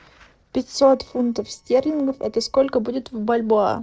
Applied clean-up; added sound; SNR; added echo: neural separator model SepFormer DNS4.